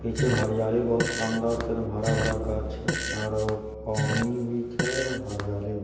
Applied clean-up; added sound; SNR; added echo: none; Fart; 4 dB; reverberation time 1.0 s.